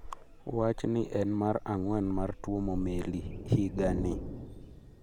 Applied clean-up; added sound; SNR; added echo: none; Thunder; 8 dB; none.